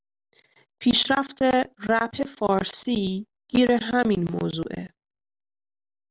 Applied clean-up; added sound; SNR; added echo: none; none; none; none.